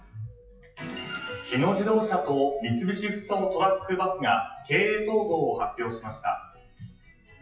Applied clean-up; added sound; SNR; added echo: classical method WPE with log-MMSE.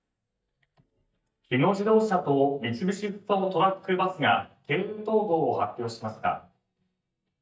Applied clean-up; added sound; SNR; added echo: neural mask model DeepFilterNet 3.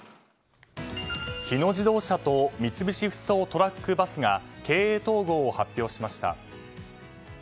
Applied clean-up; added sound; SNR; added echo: none; none; none; none.